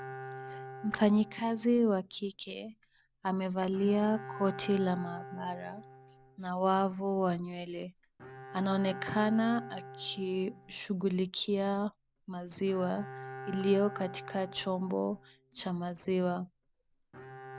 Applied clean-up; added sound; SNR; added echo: none; Bowed string instrument; 16 dB; none.